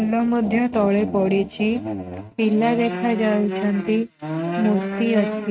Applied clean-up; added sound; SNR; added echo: neural mask model RNNoise.